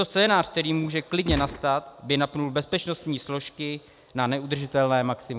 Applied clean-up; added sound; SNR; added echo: none; Gunshot, gunfire; 7 dB; none.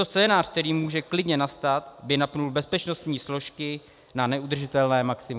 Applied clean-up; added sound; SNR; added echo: none; none; none; none.